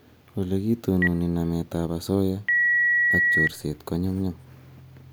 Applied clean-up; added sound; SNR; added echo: none; Telephone; -3 dB; none.